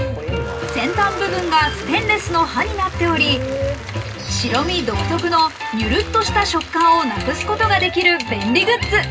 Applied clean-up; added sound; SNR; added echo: none; Applause / Crowd; 18 dB; reverberation time 0.2 s.